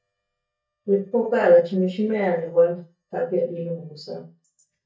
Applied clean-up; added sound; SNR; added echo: neural mask model DeepFilterNet 3.